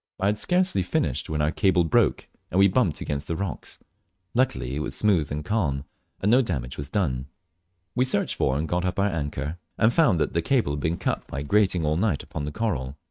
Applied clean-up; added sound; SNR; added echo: neural mask model RNNoise.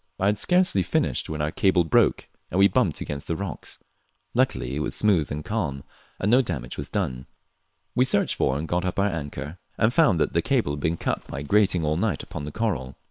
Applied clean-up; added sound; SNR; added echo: neural separator model SepFormer WHAM!.